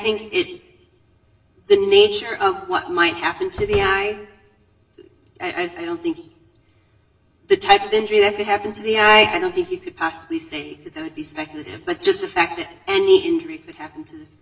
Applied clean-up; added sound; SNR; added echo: none; Slam; 15 dB; reverberation time 0.8 s.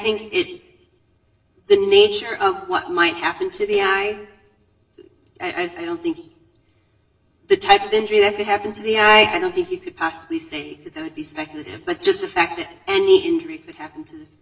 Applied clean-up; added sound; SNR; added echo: neural separator model SepFormer DNS4.